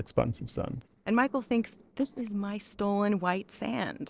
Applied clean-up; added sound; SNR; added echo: neural separator model SepFormer DNS4.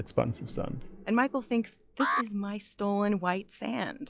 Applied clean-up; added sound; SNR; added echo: classical method log-MMSE.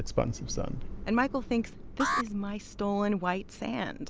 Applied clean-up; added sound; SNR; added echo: none; Alarm; 6 dB; none.